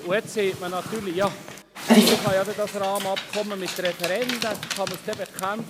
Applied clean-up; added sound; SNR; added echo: none; Dog; 0 dB; none.